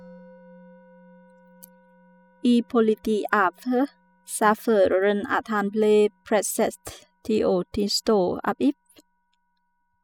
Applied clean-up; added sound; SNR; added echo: classical method spectral subtraction.